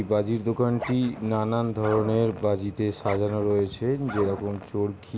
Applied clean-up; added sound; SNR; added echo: none; Zipper (clothing); 14 dB; none.